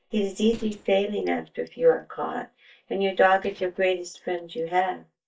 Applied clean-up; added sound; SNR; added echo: neural mask model DeepFilterNet 3.